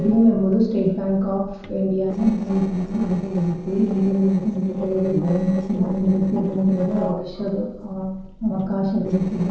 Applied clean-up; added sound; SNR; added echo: neural separator model SepFormer DNS4.